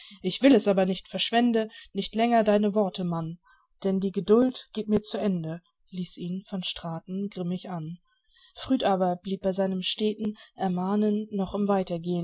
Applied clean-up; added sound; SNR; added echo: none; none; none; none.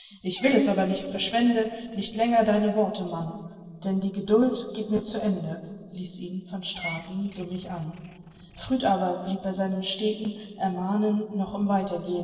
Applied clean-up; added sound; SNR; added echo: neural separator model SepFormer DNS4.